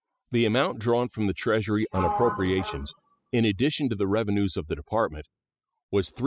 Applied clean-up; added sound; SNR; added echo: classical method spectral subtraction.